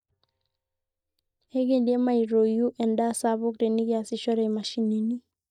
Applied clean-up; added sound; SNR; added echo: neural mask model DeepFilterNet 3.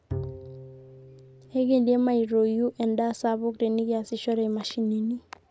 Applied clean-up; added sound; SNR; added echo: none; Bowed string instrument; 16 dB; none.